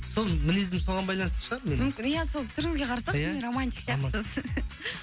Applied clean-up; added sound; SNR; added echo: none; none; none; none.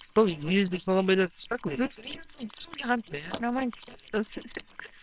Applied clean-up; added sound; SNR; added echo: neural separator model SepFormer WHAMR!.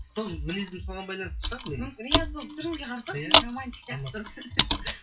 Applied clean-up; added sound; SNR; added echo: classical method WPE with log-MMSE.